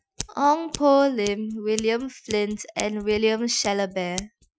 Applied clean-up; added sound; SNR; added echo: classical method Wiener filter.